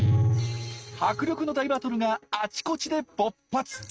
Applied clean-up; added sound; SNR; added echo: neural mask model RNNoise.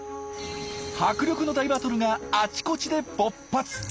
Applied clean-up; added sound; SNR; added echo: none; none; none; none.